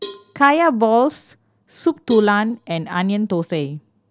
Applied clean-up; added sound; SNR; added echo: none; Cowbell; 17 dB; none.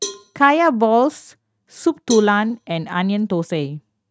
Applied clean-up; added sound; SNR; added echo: neural mask model RNNoise.